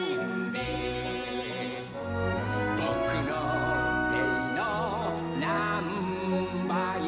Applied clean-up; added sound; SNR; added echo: none; none; none; none.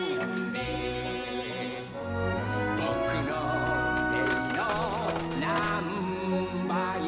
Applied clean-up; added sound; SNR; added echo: none; Coin (dropping); 15 dB; none.